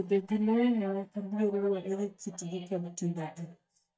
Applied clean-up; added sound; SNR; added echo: neural mask model DeepFilterNet 3.